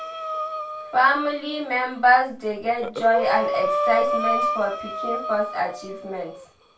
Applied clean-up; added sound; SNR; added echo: none; Breathing; 4 dB; reverberation time 0.2 s.